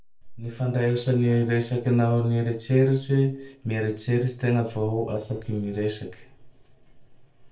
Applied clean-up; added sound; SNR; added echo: neural separator model SepFormer DNS4.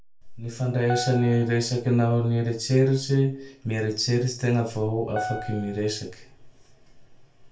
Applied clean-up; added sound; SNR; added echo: none; Piano; 12 dB; reverberation time 0.3 s.